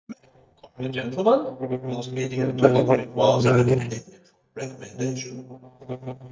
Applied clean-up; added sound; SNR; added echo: neural mask model DeepFilterNet 3.